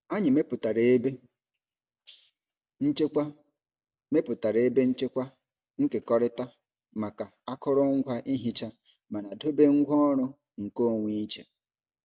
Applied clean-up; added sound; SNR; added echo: none; none; none; none.